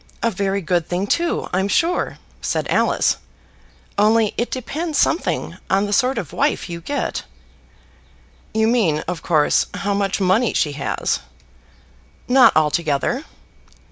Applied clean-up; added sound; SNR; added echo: none; none; none; none.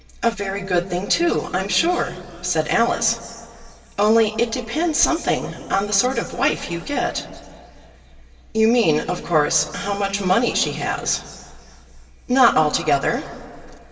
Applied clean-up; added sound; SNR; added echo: none; none; none; reverberation time 2.4 s.